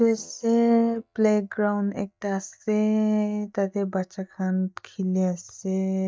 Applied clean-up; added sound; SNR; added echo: neural mask model DeepFilterNet 3.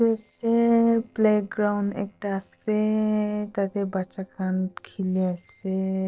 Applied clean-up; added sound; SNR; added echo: neural separator model SepFormer DNS4.